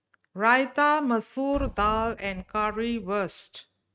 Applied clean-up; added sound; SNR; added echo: neural mask model RNNoise.